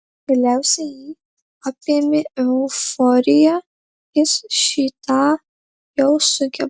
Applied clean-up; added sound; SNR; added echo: none; none; none; none.